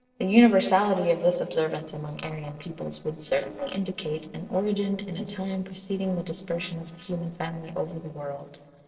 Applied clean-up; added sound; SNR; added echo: neural separator model SepFormer DNS4.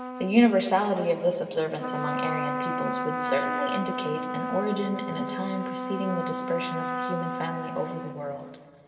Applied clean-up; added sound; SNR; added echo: none; Trumpet; 4 dB; reverberation time 2.3 s.